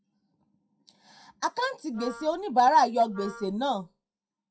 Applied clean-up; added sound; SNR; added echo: classical method WPE with log-MMSE.